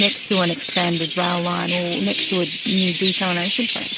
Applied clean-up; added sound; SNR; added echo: neural mask model RNNoise.